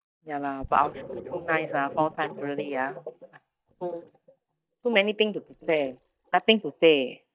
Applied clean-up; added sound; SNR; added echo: neural mask model DeepFilterNet 3.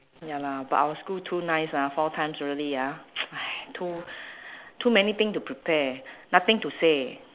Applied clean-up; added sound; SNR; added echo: none; none; none; none.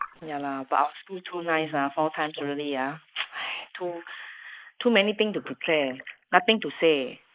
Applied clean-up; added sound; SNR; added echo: neural mask model Resemble Enhance denoiser.